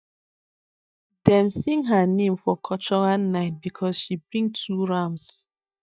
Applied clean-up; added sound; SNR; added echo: neural mask model DeepFilterNet 3.